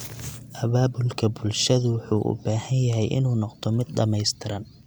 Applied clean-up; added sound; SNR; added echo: none; none; none; none.